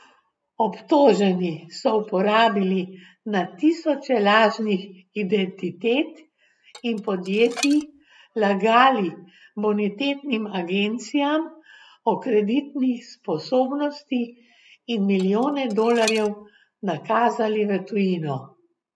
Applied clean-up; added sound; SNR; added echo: none; Dishes, pots, and pans; 13 dB; none.